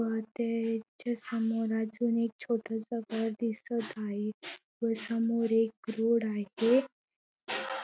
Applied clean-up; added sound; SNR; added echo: none; none; none; none.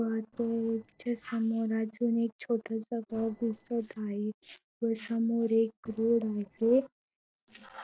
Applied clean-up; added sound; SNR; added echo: neural separator model SepFormer DNS4.